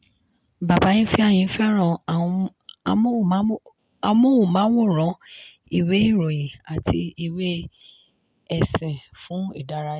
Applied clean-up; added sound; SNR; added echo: none; none; none; none.